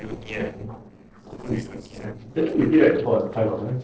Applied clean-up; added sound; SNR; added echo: neural separator model SepFormer DNS4.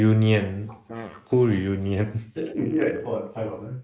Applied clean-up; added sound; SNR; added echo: neural mask model Resemble Enhance denoiser.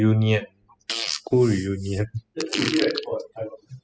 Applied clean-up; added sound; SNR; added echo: classical method spectral subtraction.